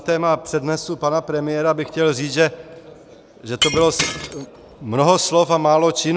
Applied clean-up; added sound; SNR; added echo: none; Shatter; 8 dB; none.